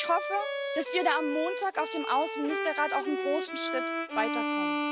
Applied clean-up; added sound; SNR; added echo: none; Bowed string instrument; 1 dB; none.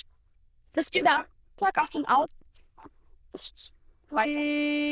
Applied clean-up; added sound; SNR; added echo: neural diffusion model UNIVERSE++.